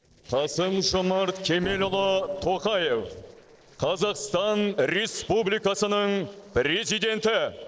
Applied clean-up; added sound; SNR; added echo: neural separator model SepFormer DNS4.